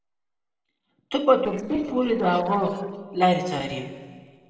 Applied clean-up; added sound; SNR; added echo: neural separator model SepFormer DNS4.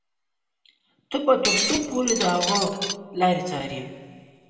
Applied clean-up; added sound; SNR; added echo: none; Shatter; 1 dB; reverberation time 1.8 s.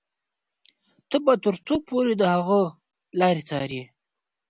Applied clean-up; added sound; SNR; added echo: none; none; none; none.